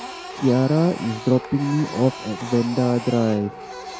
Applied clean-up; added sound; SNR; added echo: none; Printer; 13 dB; none.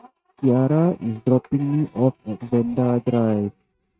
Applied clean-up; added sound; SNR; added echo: neural mask model RNNoise.